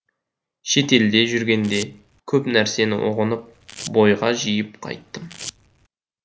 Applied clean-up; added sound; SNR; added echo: none; Domestic sounds, home sounds; 18 dB; none.